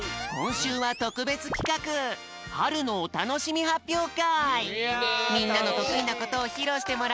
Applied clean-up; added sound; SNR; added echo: none; none; none; none.